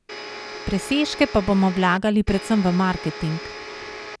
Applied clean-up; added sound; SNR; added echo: none; Domestic sounds, home sounds; 12 dB; none.